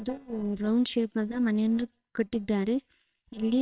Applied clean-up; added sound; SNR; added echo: neural separator model SepFormer WHAMR!.